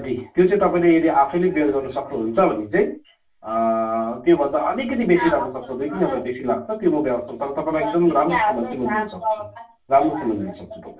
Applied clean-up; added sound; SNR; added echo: none; none; none; reverberation time 0.3 s.